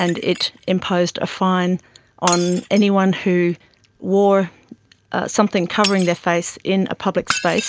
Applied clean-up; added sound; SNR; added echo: none; Shatter; 13 dB; none.